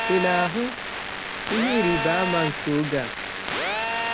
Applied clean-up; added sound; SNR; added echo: none; Telephone; -1 dB; none.